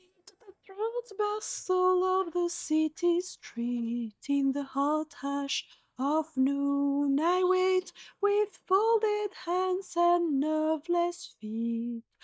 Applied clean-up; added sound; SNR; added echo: neural mask model DeepFilterNet 3.